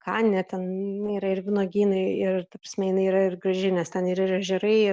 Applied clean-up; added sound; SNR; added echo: none; none; none; none.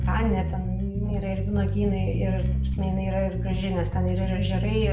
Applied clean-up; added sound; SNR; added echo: none; Bass guitar; -2 dB; reverberation time 0.5 s.